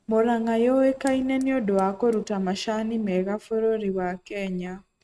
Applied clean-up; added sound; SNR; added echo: neural mask model RNNoise.